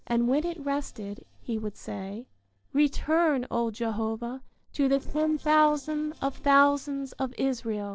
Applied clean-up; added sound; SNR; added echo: neural separator model SepFormer DNS4.